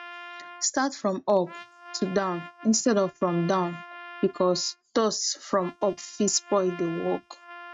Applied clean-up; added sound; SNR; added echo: neural mask model RNNoise.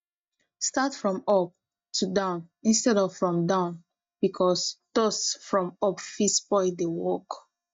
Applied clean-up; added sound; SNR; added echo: neural mask model DeepFilterNet 3.